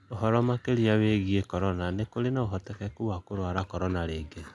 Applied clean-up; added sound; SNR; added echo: none; none; none; none.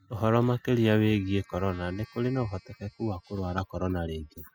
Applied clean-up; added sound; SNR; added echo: classical method spectral subtraction.